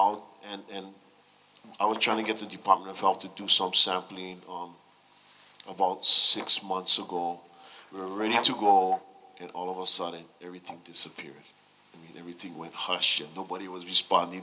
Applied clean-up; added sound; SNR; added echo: none; none; none; none.